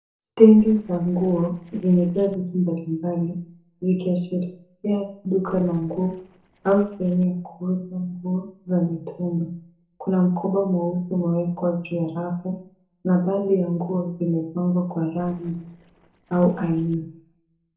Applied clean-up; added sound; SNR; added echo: neural separator model SepFormer DNS4.